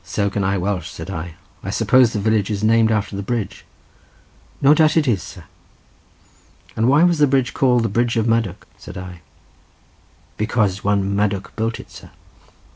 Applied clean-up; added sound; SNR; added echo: none; none; none; none.